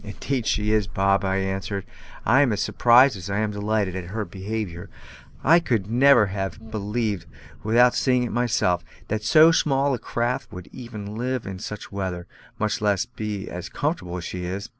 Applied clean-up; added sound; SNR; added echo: none; none; none; none.